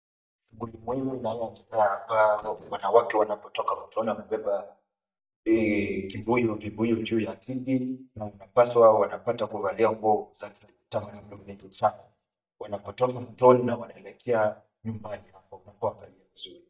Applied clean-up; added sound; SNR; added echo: neural mask model DeepFilterNet 3.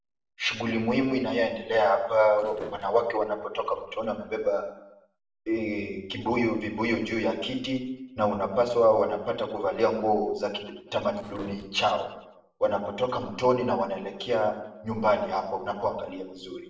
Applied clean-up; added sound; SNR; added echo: neural separator model SepFormer DNS4.